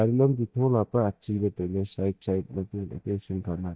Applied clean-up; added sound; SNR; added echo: neural mask model DeepFilterNet 3.